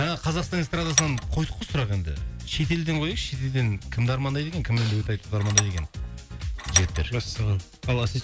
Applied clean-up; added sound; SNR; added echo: none; Tools; 3 dB; none.